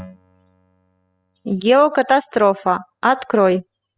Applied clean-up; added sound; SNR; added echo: classical method spectral subtraction.